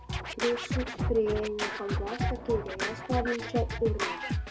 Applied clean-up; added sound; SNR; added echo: none; Scratching (performance technique); 0 dB; none.